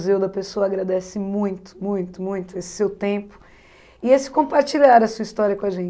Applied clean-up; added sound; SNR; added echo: none; none; none; none.